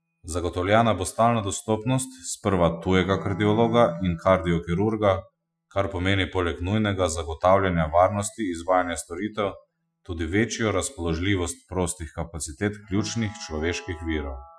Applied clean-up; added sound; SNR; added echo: classical method Wiener filter.